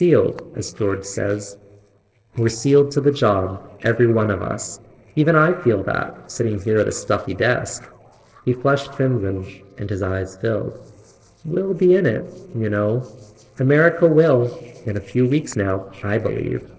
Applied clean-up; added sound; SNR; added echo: neural separator model SepFormer DNS4.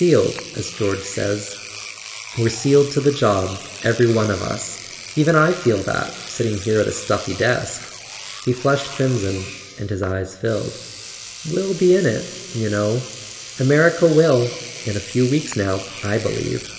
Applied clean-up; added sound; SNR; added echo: none; Engine / Domestic sounds, home sounds; 14 dB; reverberation time 1.4 s.